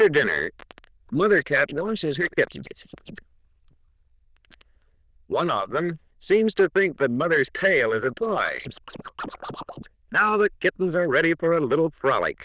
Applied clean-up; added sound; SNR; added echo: neural diffusion model UNIVERSE++.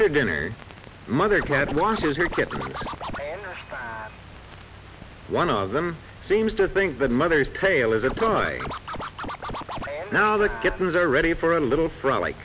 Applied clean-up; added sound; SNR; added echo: none; Scratching (performance technique); 10 dB; none.